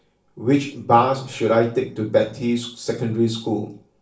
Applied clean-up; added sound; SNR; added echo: none; none; none; reverberation time 0.3 s.